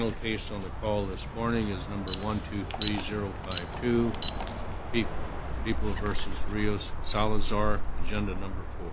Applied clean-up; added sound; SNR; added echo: none; Bird + Alarm; -5 dB; none.